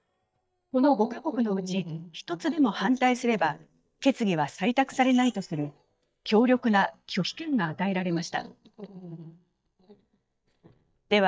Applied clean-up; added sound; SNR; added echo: neural mask model DeepFilterNet 3.